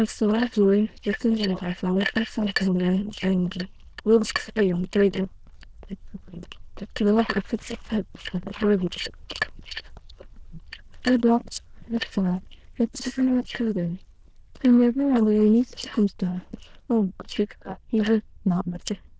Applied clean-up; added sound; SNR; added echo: neural diffusion model UNIVERSE++.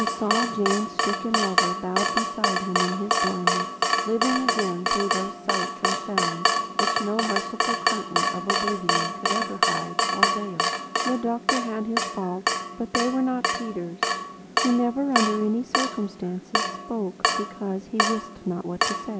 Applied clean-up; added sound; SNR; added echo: none; Drip / Water tap, faucet; -3 dB; none.